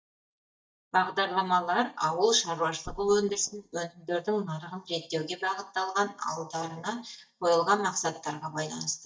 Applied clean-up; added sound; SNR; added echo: neural mask model DeepFilterNet 3.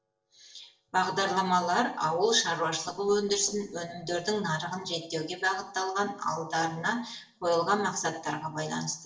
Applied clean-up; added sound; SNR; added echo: neural separator model SepFormer DNS4.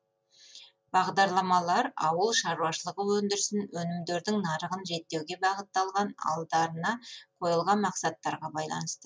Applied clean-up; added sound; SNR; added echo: none; none; none; none.